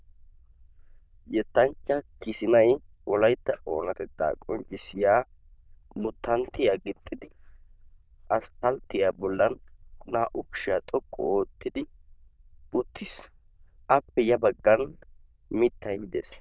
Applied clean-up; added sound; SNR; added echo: neural diffusion model UNIVERSE++.